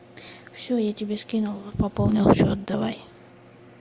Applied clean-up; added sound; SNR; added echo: none; none; none; none.